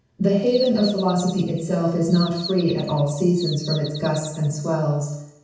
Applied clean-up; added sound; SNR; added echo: none; Bird vocalization, bird call, bird song; 15 dB; reverberation time 0.8 s.